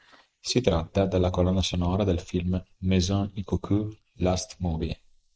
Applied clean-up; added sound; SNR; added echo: neural mask model Resemble Enhance denoiser.